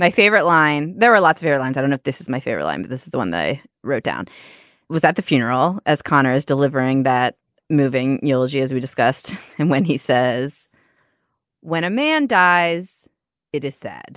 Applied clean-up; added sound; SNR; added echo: none; none; none; none.